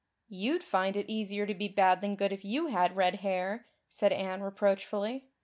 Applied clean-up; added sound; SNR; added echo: none; none; none; none.